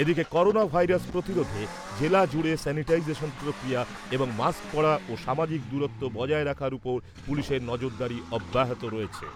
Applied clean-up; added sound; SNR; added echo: none; Accelerating, revving, vroom; 14 dB; none.